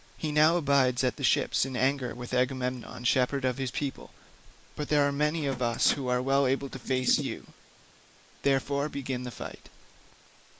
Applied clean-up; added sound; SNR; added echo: neural mask model Resemble Enhance denoiser.